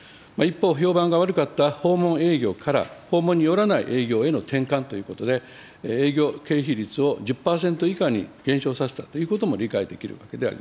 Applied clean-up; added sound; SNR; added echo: none; none; none; none.